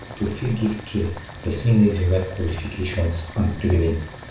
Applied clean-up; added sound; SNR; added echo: none; Boiling; 11 dB; reverberation time 0.4 s.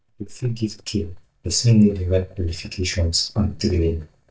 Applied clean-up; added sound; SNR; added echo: neural mask model DeepFilterNet 3.